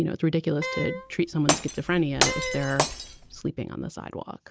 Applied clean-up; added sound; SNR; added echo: none; Wind instrument, woodwind instrument + Glass; 1 dB; none.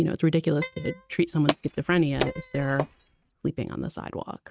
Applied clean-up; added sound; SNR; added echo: neural mask model RNNoise.